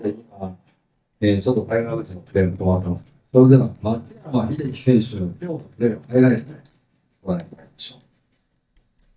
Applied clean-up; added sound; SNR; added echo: neural mask model DeepFilterNet 3.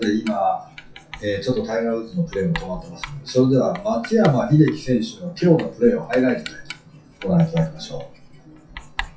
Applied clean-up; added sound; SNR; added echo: classical method WPE with log-MMSE.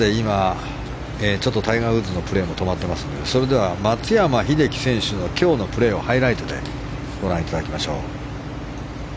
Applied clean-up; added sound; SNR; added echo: none; none; none; none.